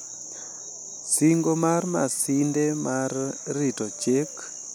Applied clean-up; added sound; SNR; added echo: none; none; none; none.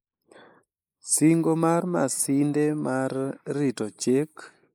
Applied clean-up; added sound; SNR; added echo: neural mask model Resemble Enhance denoiser.